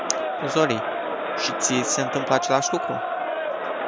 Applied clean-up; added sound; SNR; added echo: none; Crowd; 0 dB; none.